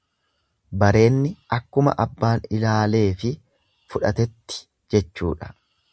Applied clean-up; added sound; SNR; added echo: none; none; none; none.